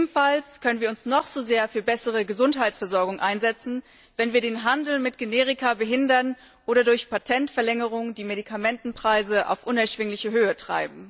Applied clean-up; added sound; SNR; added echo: none; none; none; none.